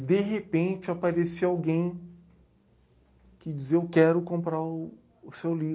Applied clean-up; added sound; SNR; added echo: none; none; none; none.